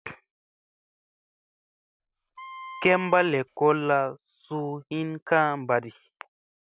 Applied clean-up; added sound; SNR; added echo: none; Wind instrument, woodwind instrument; 15 dB; none.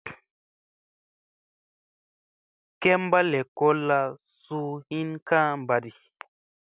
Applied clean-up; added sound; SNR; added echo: none; none; none; none.